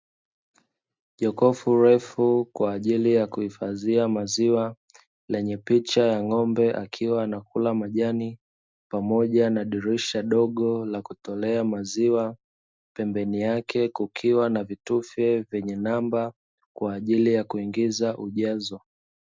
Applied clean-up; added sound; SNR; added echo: none; none; none; none.